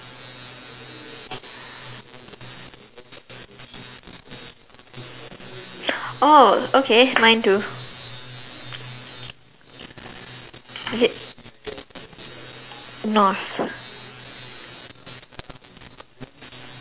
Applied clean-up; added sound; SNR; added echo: none; none; none; none.